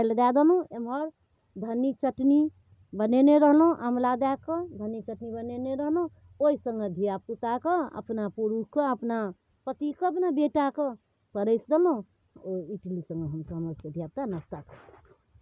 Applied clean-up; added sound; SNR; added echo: none; none; none; none.